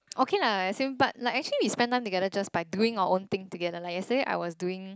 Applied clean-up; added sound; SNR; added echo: none; none; none; none.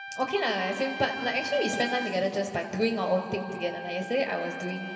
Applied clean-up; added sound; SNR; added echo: none; Trumpet; 10 dB; reverberation time 2.5 s.